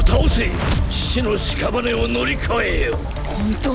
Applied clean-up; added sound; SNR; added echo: none; Stream / Trickle, dribble / Traffic noise, roadway noise; 1 dB; none.